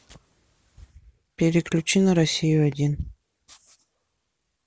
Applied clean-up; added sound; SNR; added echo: none; none; none; none.